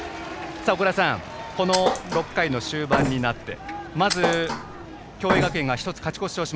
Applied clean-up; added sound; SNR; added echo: none; Thump, thud; 3 dB; none.